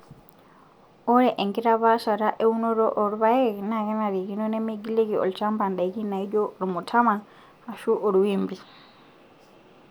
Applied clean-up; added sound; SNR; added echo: none; none; none; none.